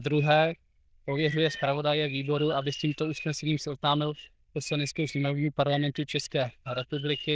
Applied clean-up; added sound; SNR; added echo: neural diffusion model UNIVERSE++.